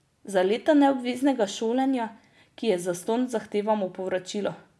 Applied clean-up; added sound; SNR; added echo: none; none; none; none.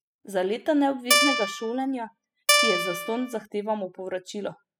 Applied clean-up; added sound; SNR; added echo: classical method spectral subtraction.